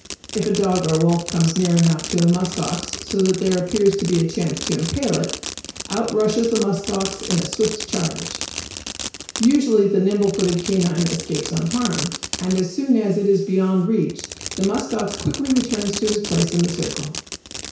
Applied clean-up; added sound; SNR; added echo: none; Fireworks; 10 dB; reverberation time 0.6 s.